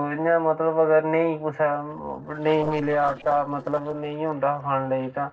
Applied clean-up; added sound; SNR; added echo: neural separator model SepFormer DNS4.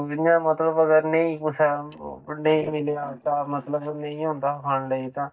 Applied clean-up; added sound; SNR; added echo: neural mask model DeepFilterNet 3.